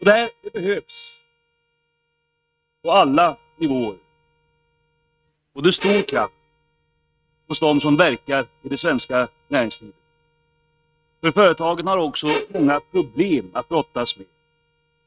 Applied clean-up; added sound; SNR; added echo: neural mask model RNNoise.